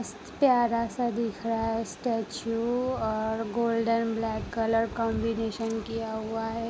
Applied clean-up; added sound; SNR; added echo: none; none; none; none.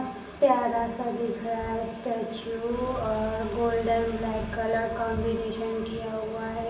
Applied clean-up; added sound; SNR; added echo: none; Car; 11 dB; reverberation time 0.7 s.